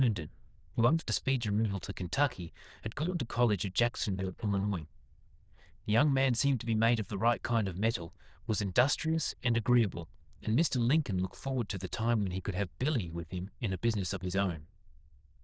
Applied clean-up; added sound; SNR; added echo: neural diffusion model UNIVERSE++.